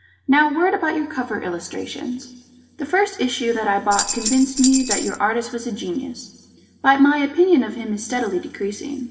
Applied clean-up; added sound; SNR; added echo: none; Tambourine; 3 dB; reverberation time 1.6 s.